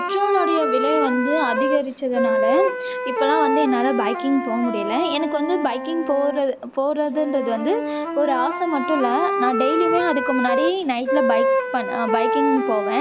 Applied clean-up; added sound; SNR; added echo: none; Wind instrument, woodwind instrument; 1 dB; none.